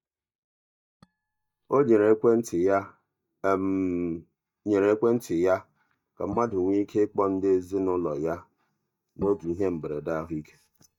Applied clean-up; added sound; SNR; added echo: neural mask model DeepFilterNet 3.